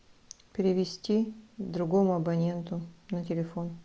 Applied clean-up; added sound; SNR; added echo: none; none; none; none.